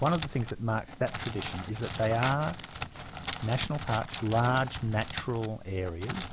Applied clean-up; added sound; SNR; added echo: none; Crackle; 6 dB; none.